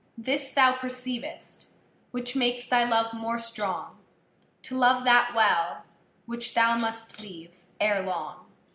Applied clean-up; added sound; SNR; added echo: none; Hi-hat; 16 dB; none.